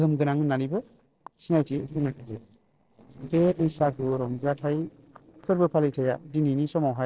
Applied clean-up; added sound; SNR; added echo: neural separator model SepFormer DNS4.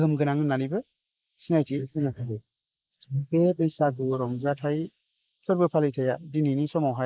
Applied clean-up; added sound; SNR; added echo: neural mask model Resemble Enhance denoiser.